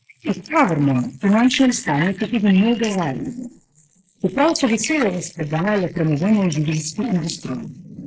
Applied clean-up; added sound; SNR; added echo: neural mask model Resemble Enhance denoiser.